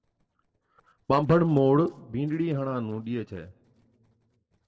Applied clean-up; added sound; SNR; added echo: neural separator model SepFormer DNS4.